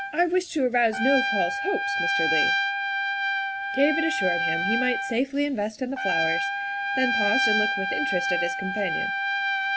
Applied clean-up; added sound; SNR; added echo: none; Trumpet; -1 dB; none.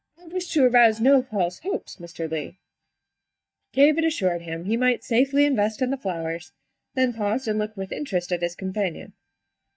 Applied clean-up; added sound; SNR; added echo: neural mask model DeepFilterNet 3.